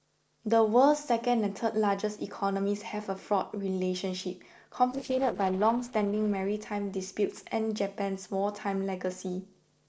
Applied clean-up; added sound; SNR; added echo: neural separator model SepFormer DNS4.